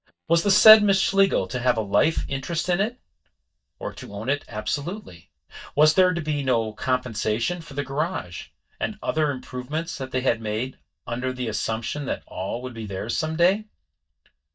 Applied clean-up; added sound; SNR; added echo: neural mask model DeepFilterNet 3.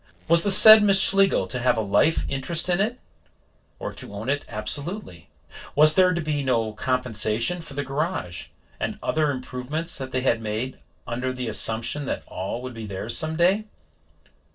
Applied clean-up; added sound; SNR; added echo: neural separator model SepFormer DNS4.